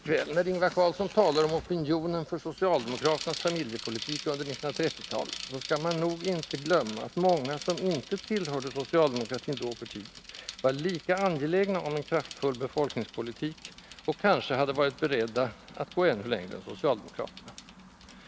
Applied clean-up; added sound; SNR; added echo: none; Bicycle; 15 dB; none.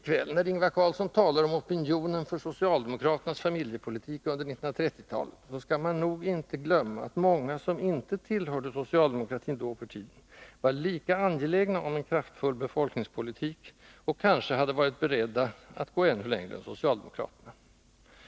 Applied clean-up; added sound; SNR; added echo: none; none; none; none.